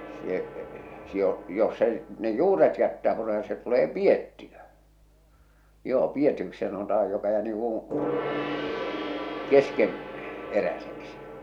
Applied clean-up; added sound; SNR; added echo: none; Gong; 10 dB; none.